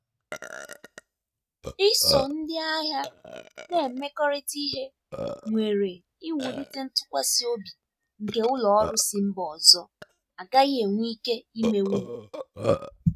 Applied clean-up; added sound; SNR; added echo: neural mask model RNNoise.